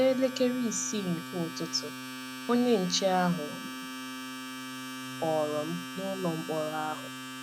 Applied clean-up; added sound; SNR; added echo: none; Domestic sounds, home sounds; 9 dB; none.